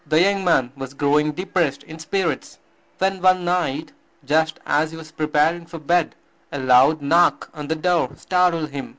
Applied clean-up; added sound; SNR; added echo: none; none; none; none.